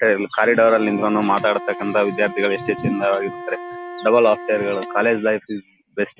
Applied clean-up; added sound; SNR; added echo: none; Wind instrument, woodwind instrument; 14 dB; none.